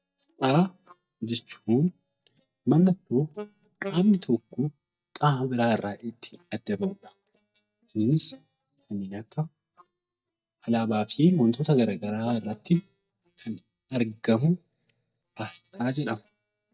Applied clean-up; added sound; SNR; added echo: neural mask model DeepFilterNet 3.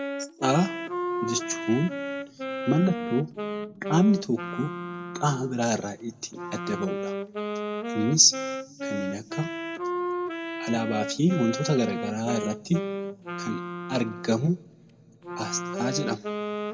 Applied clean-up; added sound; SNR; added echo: none; Wind instrument, woodwind instrument; 5 dB; reverberation time 1.7 s.